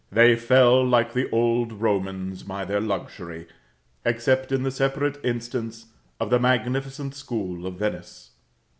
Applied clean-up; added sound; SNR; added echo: none; none; none; none.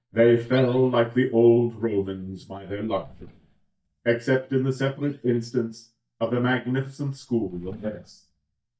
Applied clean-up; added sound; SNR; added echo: neural mask model DeepFilterNet 3.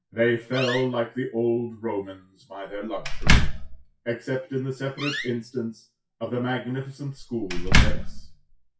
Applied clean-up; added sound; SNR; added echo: classical method WPE with log-MMSE.